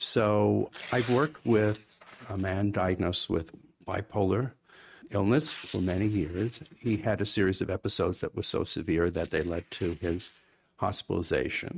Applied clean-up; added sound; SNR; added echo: neural mask model RNNoise.